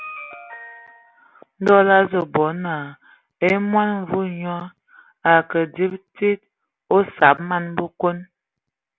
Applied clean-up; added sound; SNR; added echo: none; none; none; none.